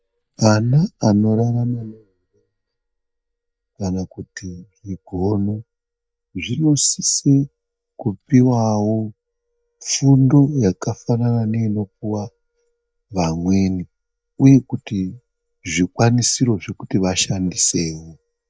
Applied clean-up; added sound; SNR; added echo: neural mask model DeepFilterNet 3.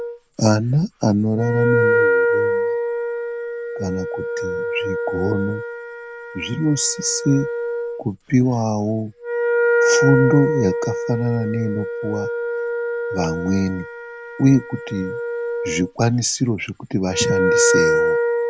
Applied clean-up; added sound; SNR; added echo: none; Wind instrument, woodwind instrument; 0 dB; none.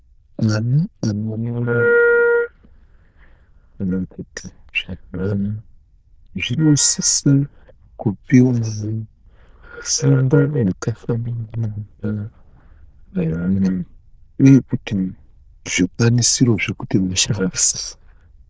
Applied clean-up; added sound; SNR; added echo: neural diffusion model UNIVERSE++.